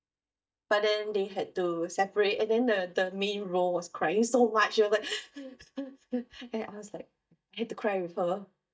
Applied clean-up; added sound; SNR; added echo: neural mask model DeepFilterNet 3.